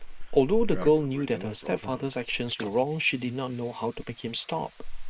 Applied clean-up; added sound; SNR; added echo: neural mask model Resemble Enhance denoiser.